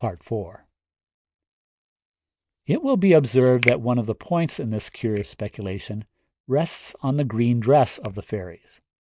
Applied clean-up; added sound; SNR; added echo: neural mask model DeepFilterNet 3.